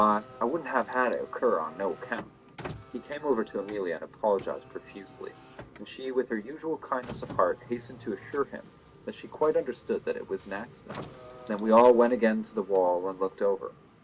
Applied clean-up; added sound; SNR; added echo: none; Car; 18 dB; none.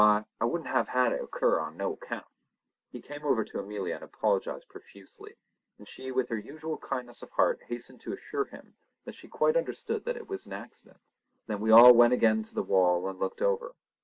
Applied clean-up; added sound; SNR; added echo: none; none; none; none.